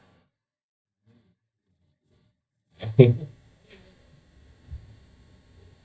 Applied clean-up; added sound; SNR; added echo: neural mask model DeepFilterNet 3.